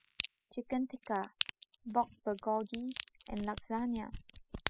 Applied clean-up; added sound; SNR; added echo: classical method spectral subtraction.